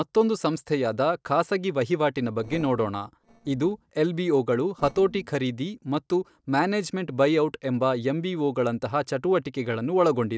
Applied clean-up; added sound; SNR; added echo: neural separator model SepFormer DNS4.